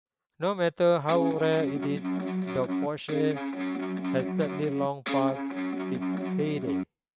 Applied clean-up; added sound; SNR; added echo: neural mask model RNNoise.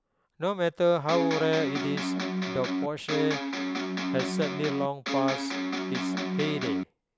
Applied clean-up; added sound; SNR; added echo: none; Electric guitar; 0 dB; none.